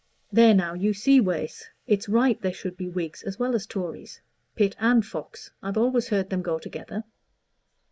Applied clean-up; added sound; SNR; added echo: neural mask model Resemble Enhance denoiser.